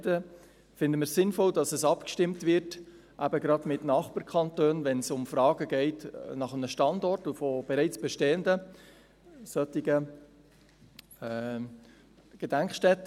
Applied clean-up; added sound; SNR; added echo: none; none; none; none.